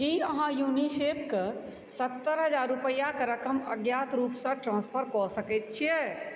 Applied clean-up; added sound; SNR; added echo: none; none; none; none.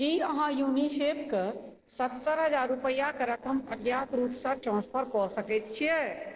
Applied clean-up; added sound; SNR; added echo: neural separator model SepFormer DNS4.